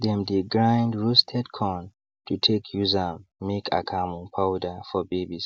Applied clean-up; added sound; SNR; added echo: none; none; none; none.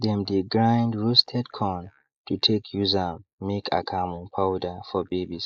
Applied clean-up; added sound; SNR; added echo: neural mask model Resemble Enhance denoiser.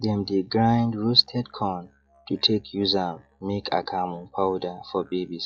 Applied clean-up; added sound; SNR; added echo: classical method log-MMSE.